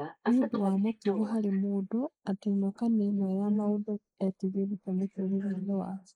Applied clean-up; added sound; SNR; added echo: neural mask model Resemble Enhance denoiser.